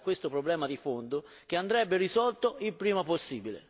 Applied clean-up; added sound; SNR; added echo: none; none; none; none.